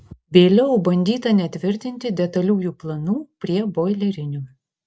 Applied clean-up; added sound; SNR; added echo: none; none; none; none.